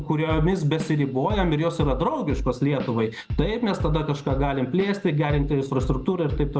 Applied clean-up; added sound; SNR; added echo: none; Drum / Drum kit; 8 dB; none.